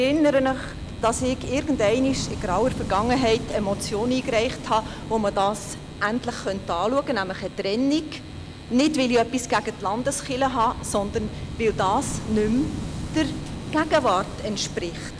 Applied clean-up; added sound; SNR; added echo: none; Waves, surf / Wind; 10 dB; none.